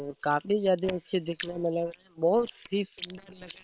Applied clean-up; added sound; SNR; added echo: neural separator model SepFormer WHAM!.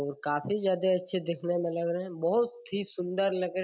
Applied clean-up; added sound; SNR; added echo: none; none; none; none.